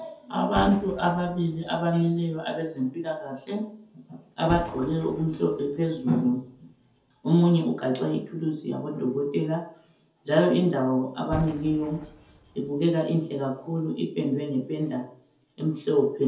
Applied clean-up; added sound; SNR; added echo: none; Boom; 16 dB; reverberation time 0.5 s.